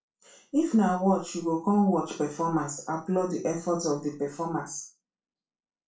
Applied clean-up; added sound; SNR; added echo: none; none; none; reverberation time 0.3 s.